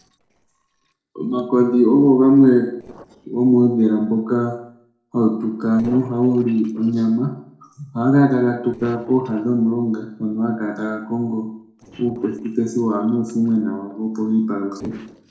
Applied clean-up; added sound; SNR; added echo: neural separator model SepFormer DNS4.